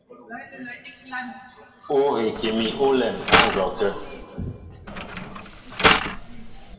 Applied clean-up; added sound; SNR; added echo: none; Mechanisms; -2 dB; reverberation time 1.8 s.